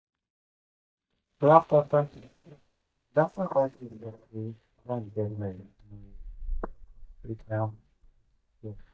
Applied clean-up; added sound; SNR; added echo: neural mask model DeepFilterNet 3.